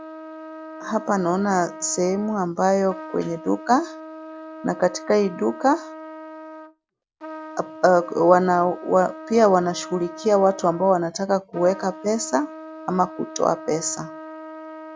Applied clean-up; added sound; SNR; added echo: none; Trumpet; 15 dB; none.